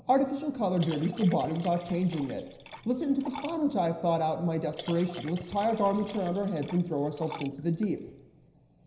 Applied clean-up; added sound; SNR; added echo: none; Liquid; 17 dB; reverberation time 0.9 s.